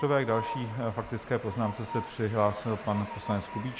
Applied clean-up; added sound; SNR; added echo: none; Train; 11 dB; none.